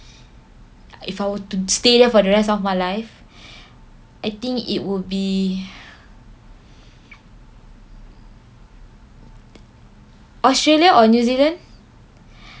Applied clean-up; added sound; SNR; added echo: none; none; none; none.